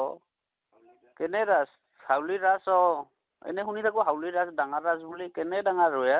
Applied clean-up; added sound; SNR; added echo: none; none; none; none.